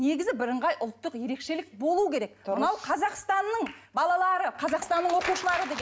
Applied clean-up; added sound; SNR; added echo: none; none; none; none.